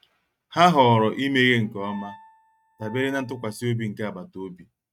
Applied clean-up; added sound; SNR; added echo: neural mask model RNNoise.